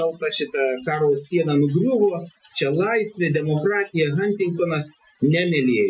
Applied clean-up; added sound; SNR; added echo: classical method Wiener filter.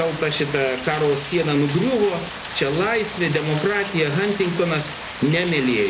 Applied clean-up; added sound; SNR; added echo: none; Rain; 11 dB; none.